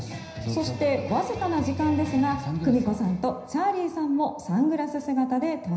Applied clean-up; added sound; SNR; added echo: none; none; none; reverberation time 0.9 s.